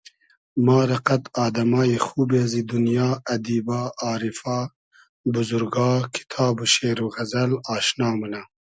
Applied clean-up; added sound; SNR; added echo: none; none; none; none.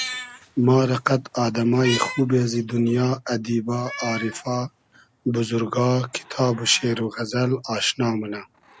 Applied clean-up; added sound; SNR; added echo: none; Meow; 15 dB; none.